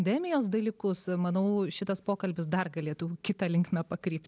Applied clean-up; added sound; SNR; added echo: none; none; none; none.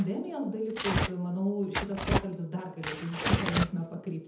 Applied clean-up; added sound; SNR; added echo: none; Tearing; 0 dB; reverberation time 0.7 s.